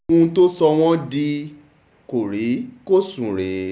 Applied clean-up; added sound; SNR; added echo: none; none; none; none.